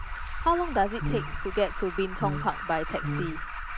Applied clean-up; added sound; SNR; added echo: none; Alarm + Brass instrument; 3 dB; none.